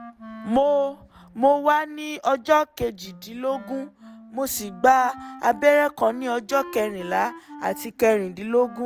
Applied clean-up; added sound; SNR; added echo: none; Wind instrument, woodwind instrument; 20 dB; none.